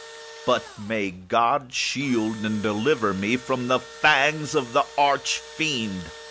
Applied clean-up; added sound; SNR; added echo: none; Engine / Drill; 18 dB; none.